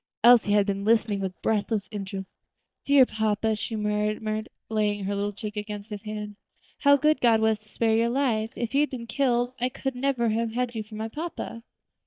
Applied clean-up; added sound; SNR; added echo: neural mask model DeepFilterNet 3.